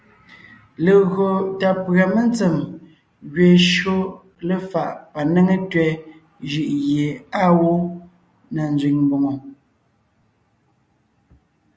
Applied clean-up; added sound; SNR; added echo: none; none; none; none.